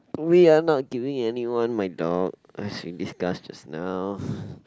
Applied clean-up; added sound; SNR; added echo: none; none; none; none.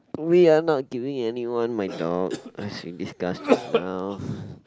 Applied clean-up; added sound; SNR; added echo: none; Cough; 4 dB; none.